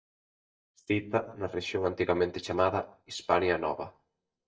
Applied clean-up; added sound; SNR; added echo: neural mask model DeepFilterNet 3.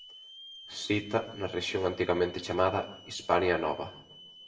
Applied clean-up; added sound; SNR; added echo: none; Hiss / Alarm; 19 dB; reverberation time 0.6 s.